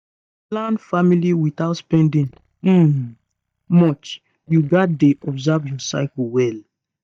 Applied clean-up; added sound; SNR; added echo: neural mask model DeepFilterNet 3.